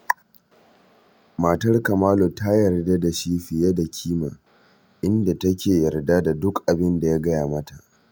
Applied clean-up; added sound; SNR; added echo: none; none; none; none.